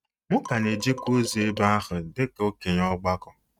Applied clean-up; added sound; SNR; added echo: neural mask model RNNoise.